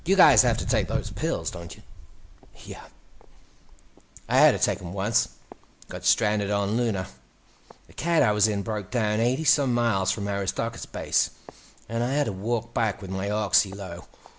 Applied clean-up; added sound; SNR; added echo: none; Walk, footsteps; 13 dB; none.